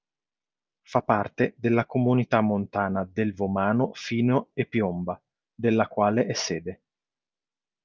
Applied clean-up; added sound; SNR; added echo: none; none; none; none.